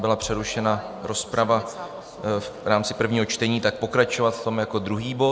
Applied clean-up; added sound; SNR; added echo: none; none; none; none.